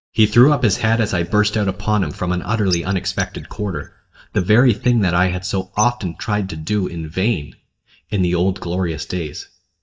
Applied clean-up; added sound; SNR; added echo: neural mask model DeepFilterNet 3.